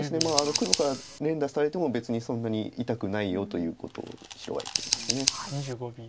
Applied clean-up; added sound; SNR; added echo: none; Scissors; 5 dB; none.